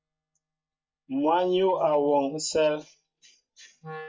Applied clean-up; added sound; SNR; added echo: neural mask model DeepFilterNet 3.